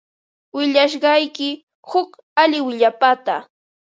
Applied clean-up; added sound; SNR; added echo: none; none; none; none.